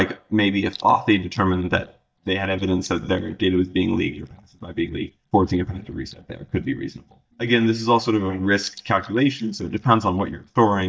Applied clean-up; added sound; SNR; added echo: neural mask model DeepFilterNet 3.